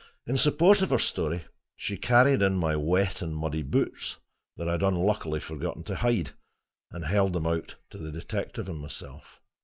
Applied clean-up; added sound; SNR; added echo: none; none; none; none.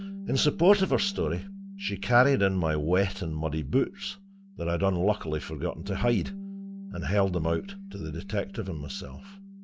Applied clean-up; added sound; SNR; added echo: none; Bass guitar; 13 dB; none.